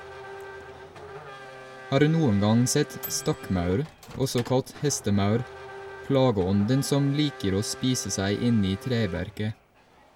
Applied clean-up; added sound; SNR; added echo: none; Race car, auto racing / Accelerating, revving, vroom + Microwave oven; 16 dB; none.